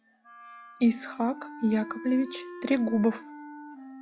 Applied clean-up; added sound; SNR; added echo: classical method log-MMSE.